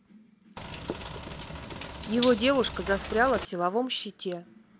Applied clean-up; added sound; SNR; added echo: none; Bathtub (filling or washing); 2 dB; none.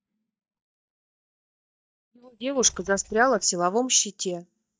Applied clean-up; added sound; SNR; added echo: neural mask model DeepFilterNet 3.